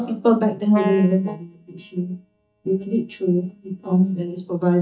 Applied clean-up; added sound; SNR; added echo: neural mask model DeepFilterNet 3.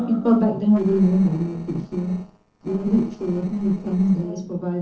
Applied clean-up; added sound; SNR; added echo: neural separator model SepFormer DNS4.